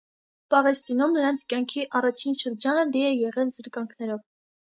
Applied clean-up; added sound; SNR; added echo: neural mask model DeepFilterNet 3.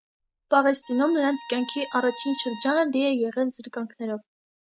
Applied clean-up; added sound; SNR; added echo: none; Bowed string instrument; 19 dB; none.